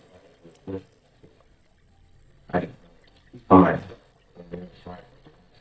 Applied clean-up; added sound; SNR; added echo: neural mask model DeepFilterNet 3.